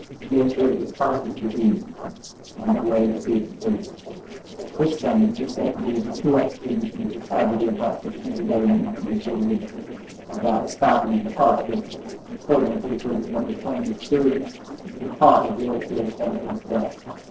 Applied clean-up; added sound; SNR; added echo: neural separator model SepFormer DNS4.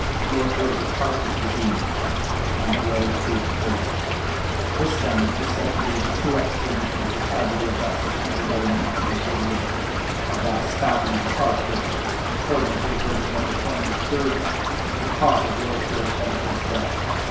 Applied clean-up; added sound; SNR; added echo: none; Stream / Trickle, dribble; -3 dB; reverberation time 0.7 s.